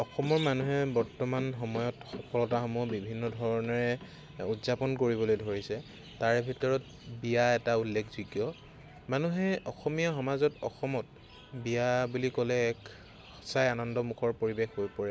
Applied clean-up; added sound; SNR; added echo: none; none; none; none.